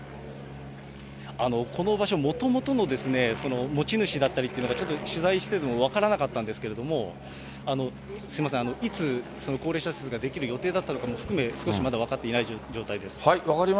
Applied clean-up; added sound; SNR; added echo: none; Bird; 15 dB; none.